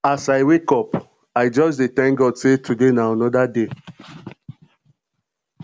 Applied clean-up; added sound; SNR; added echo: none; none; none; none.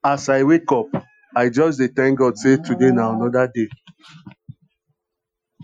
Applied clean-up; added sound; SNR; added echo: classical method Wiener filter.